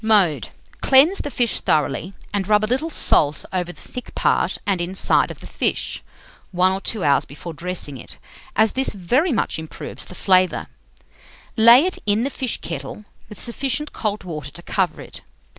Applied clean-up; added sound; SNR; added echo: none; none; none; none.